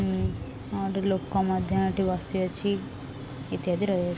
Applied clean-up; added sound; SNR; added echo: none; Bicycle; 18 dB; none.